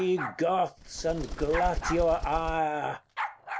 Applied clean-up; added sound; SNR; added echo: none; Bark + Bird; 7 dB; none.